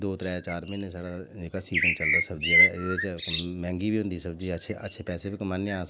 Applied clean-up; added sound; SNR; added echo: neural mask model Resemble Enhance denoiser.